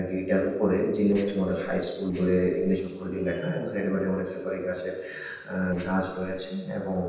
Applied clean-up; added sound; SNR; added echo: neural separator model SepFormer DNS4.